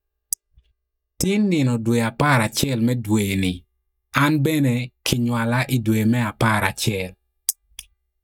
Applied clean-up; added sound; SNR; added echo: neural mask model DeepFilterNet 3.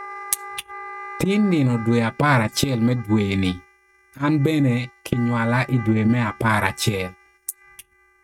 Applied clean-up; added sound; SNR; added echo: neural mask model RNNoise.